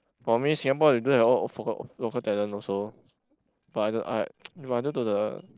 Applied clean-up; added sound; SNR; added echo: neural separator model SepFormer DNS4.